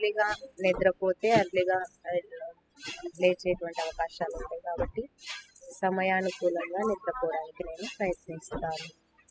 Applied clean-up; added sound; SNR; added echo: classical method spectral subtraction.